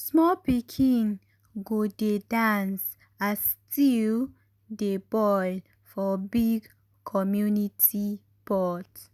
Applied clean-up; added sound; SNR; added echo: none; none; none; none.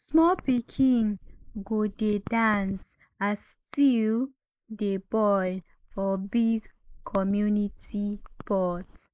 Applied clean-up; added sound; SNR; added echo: neural mask model Resemble Enhance denoiser.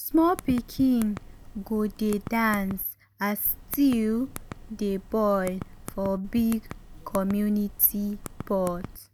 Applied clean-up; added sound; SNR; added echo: none; Typing; 15 dB; none.